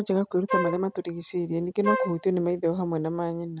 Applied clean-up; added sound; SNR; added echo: none; Wind instrument, woodwind instrument; 3 dB; none.